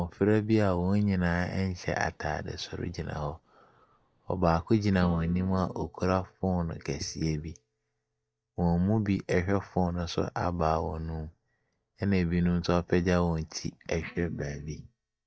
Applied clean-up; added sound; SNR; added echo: neural mask model DeepFilterNet 3.